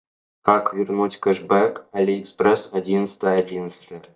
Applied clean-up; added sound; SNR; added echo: neural mask model DeepFilterNet 3.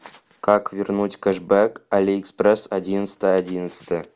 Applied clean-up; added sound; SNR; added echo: none; none; none; none.